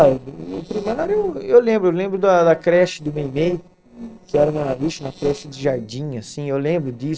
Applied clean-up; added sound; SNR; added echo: neural separator model SepFormer DNS4.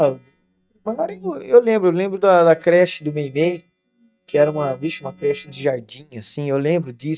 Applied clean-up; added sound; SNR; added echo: neural mask model DeepFilterNet 3.